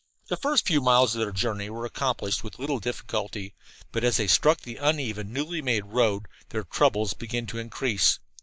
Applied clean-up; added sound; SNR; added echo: neural mask model Resemble Enhance denoiser.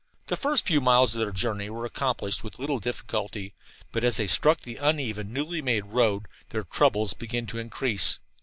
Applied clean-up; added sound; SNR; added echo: none; none; none; none.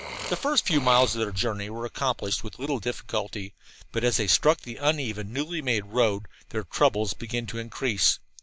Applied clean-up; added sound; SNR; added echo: none; Burping, eructation; 18 dB; none.